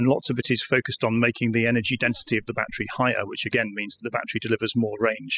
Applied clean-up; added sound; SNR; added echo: classical method spectral subtraction.